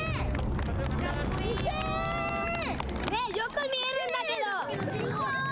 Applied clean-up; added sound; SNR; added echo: none; none; none; none.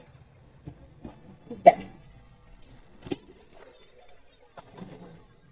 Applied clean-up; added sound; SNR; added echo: neural mask model DeepFilterNet 3.